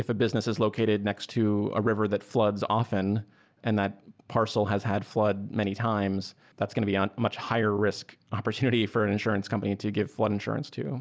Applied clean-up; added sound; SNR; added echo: none; none; none; none.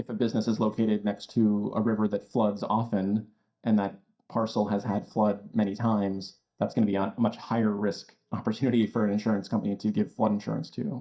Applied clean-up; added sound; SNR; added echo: neural mask model DeepFilterNet 3.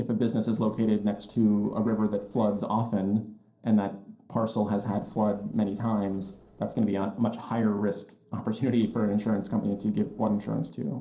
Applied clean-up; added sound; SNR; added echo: neural separator model SepFormer DNS4.